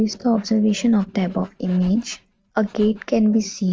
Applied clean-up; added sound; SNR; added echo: neural mask model RNNoise.